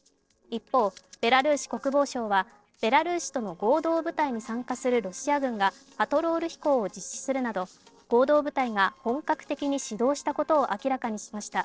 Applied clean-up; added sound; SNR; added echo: neural separator model SepFormer DNS4.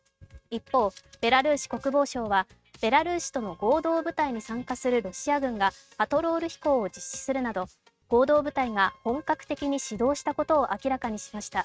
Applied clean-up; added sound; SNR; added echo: neural mask model RNNoise.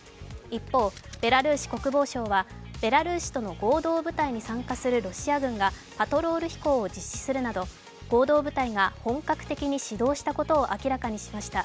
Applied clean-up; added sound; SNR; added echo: none; none; none; none.